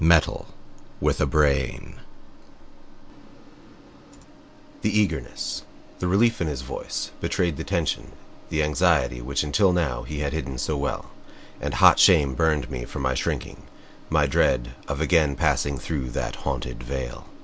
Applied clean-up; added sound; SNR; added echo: none; none; none; none.